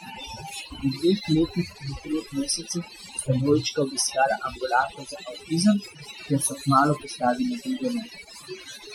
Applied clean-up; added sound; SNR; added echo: classical method Wiener filter.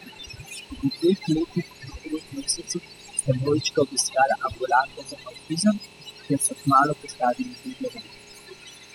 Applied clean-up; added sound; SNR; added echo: classical method spectral subtraction.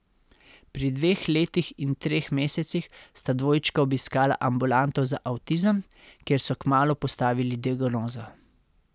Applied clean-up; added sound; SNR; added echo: none; none; none; none.